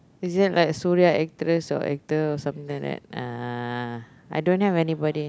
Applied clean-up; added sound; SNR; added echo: none; none; none; none.